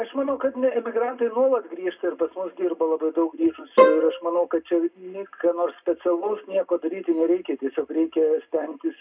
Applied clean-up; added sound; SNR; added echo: none; Bowed string instrument; -4 dB; reverberation time 0.2 s.